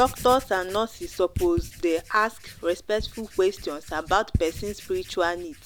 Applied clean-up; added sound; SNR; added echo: none; Writing; 11 dB; none.